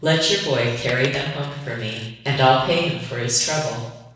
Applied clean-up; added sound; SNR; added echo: neural separator model SepFormer DNS4.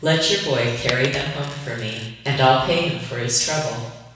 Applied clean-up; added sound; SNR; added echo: none; Coin (dropping); 17 dB; reverberation time 1.1 s.